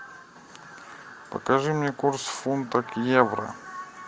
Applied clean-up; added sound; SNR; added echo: none; none; none; none.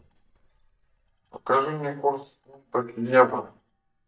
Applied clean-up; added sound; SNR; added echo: neural mask model DeepFilterNet 3.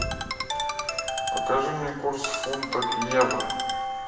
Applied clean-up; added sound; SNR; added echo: none; Ringtone; 1 dB; reverberation time 0.9 s.